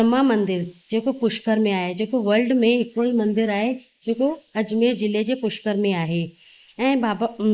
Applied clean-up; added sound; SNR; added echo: neural mask model Resemble Enhance denoiser.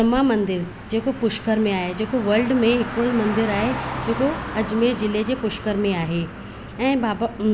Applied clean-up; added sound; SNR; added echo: none; Car; 11 dB; none.